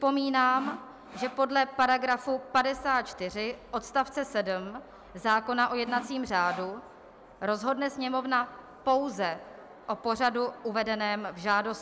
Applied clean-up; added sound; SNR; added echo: none; Sawing; 13 dB; none.